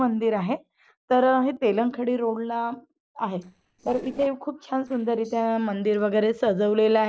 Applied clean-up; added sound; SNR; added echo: neural separator model SepFormer DNS4.